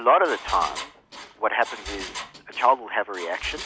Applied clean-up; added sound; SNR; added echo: none; Engine; 13 dB; none.